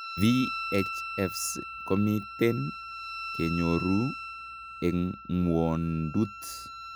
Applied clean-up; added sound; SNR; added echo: none; Wind instrument, woodwind instrument; 9 dB; none.